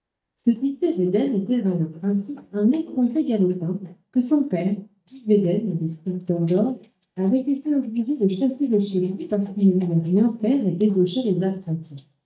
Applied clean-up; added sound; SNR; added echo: neural mask model DeepFilterNet 3.